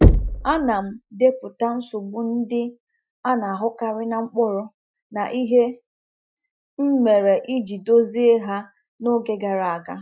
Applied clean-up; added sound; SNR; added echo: classical method Wiener filter.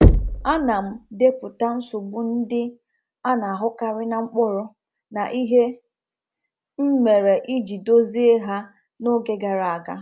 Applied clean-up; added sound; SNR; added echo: none; Knock; -1 dB; none.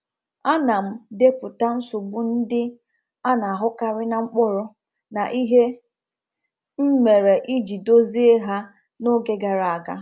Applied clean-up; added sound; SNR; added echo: none; none; none; none.